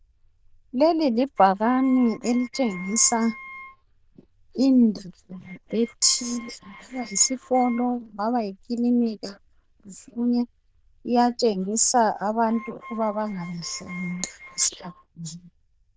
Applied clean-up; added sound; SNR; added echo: neural diffusion model UNIVERSE++.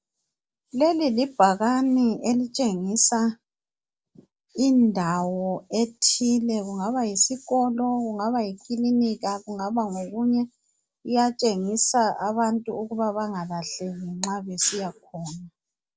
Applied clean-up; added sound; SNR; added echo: none; none; none; none.